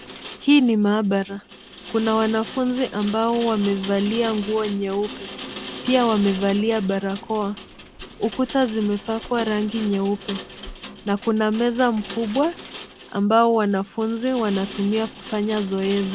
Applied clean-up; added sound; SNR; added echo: none; Rain; 14 dB; none.